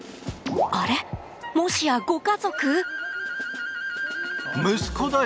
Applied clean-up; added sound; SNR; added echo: none; none; none; none.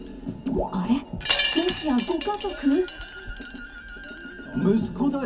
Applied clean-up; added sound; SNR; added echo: none; Wind chime; 4 dB; reverberation time 0.4 s.